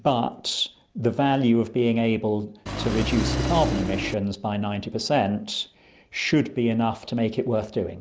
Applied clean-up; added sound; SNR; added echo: none; Engine; 2 dB; none.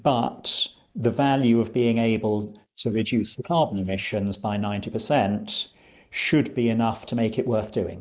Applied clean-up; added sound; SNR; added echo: neural mask model Resemble Enhance denoiser.